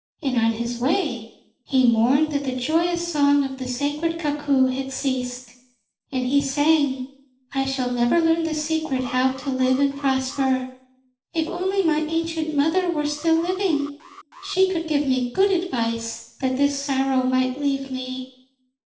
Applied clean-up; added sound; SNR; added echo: neural separator model SepFormer DNS4.